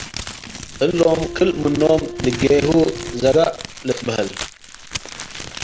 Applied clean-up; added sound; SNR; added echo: none; Wind instrument, woodwind instrument + Crumpling, crinkling; 10 dB; none.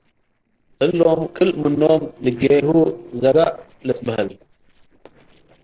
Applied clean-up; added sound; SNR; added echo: neural separator model SepFormer DNS4.